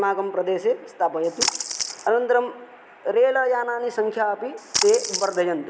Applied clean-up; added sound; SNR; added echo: none; Splash, splatter; 4 dB; none.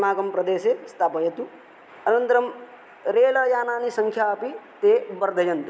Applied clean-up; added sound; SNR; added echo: none; none; none; none.